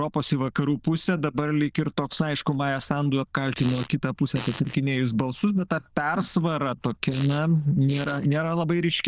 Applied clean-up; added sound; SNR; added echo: neural diffusion model UNIVERSE++.